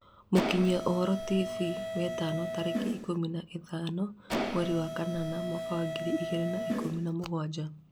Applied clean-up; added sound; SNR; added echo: none; Mechanisms; 5 dB; none.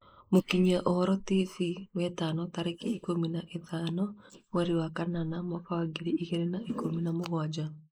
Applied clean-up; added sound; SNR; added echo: neural mask model Resemble Enhance denoiser.